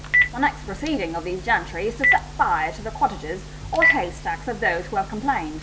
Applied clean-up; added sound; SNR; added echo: none; Telephone; 1 dB; none.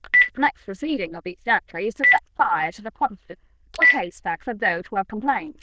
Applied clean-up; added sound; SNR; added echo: neural diffusion model UNIVERSE++.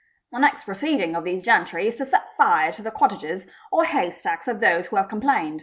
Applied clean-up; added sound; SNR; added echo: none; none; none; none.